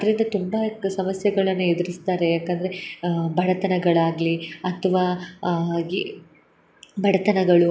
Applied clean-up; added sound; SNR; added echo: none; none; none; none.